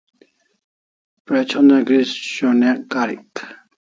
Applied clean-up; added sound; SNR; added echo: none; none; none; none.